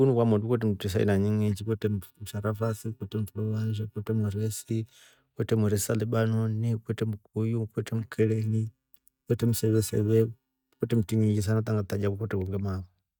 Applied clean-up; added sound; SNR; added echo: neural mask model DeepFilterNet 3.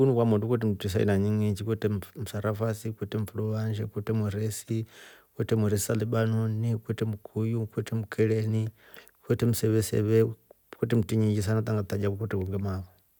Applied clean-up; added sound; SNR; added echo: none; none; none; none.